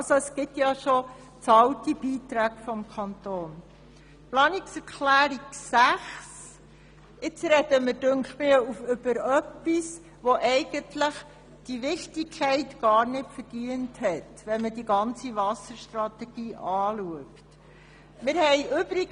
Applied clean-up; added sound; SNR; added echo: none; none; none; none.